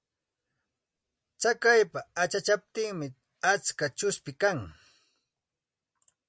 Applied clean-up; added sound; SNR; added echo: none; none; none; none.